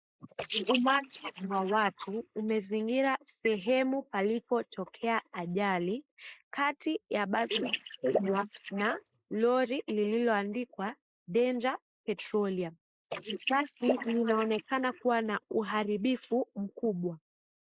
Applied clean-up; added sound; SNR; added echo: neural mask model Resemble Enhance denoiser.